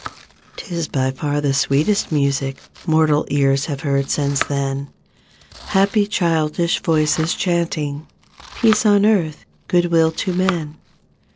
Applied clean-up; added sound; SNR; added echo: none; Domestic sounds, home sounds; 17 dB; none.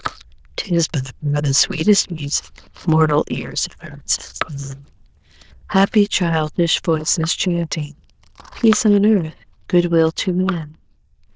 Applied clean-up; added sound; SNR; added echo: neural diffusion model UNIVERSE++.